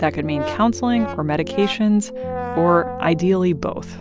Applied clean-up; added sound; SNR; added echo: none; Brass instrument; 11 dB; none.